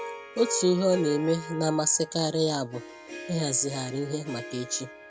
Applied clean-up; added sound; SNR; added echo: none; Harp; 12 dB; none.